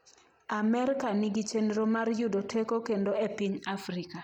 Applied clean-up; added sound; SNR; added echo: none; none; none; none.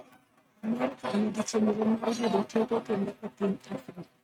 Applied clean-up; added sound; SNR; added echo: neural mask model RNNoise.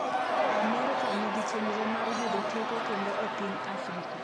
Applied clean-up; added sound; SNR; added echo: none; Crowd / Cheering; -5 dB; none.